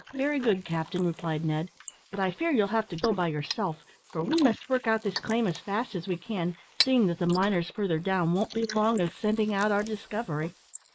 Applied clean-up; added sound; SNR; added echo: neural mask model Resemble Enhance denoiser.